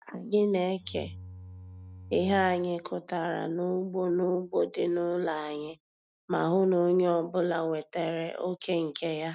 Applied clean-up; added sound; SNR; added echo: none; Bowed string instrument; 16 dB; none.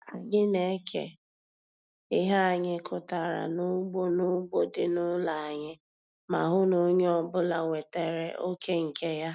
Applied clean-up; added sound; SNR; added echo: none; none; none; none.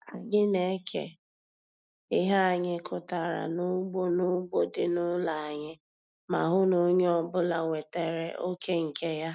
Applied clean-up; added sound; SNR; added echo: neural mask model Resemble Enhance denoiser.